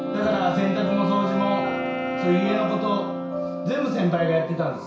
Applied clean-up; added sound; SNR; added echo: none; Wind instrument, woodwind instrument; 5 dB; reverberation time 0.6 s.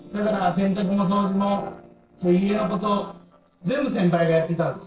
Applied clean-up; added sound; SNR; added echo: neural separator model SepFormer DNS4.